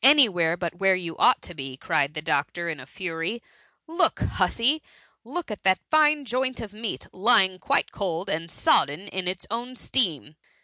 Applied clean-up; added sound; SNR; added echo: none; none; none; none.